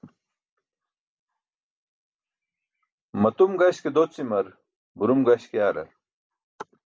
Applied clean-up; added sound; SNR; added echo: none; none; none; none.